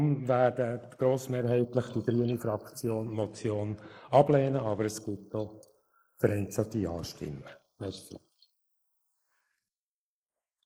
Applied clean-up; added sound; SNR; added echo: neural mask model Resemble Enhance denoiser.